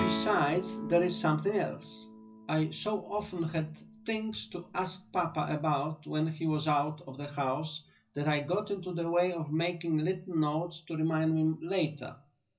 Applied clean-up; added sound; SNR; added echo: none; Guitar; 13 dB; reverberation time 0.4 s.